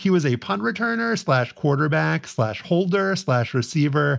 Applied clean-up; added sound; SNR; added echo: none; none; none; none.